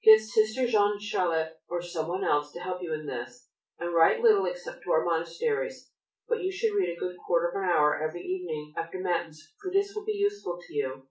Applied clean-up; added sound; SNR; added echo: none; none; none; reverberation time 0.3 s.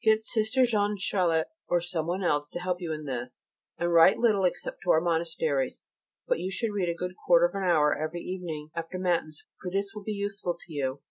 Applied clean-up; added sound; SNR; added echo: none; none; none; none.